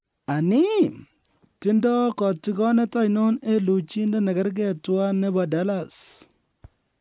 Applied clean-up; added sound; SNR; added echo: none; none; none; none.